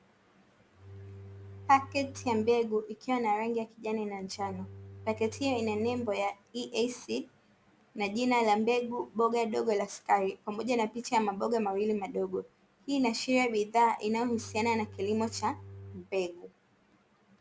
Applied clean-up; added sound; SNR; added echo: none; Bowed string instrument; 17 dB; none.